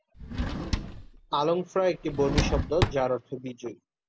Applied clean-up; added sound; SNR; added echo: none; Drawer open or close; 1 dB; none.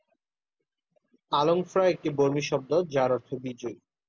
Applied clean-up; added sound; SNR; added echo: none; none; none; none.